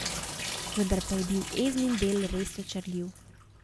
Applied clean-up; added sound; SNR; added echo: none; Drip / Sink (filling or washing); 7 dB; none.